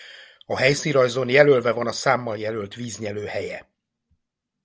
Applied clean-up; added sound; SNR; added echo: none; none; none; none.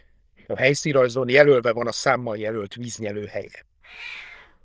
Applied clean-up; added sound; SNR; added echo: neural diffusion model UNIVERSE++.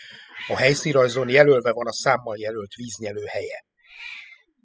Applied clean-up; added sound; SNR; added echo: classical method spectral subtraction.